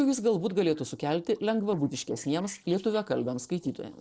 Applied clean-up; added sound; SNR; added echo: neural separator model SepFormer DNS4.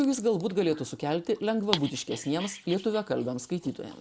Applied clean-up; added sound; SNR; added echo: none; Dog; 13 dB; none.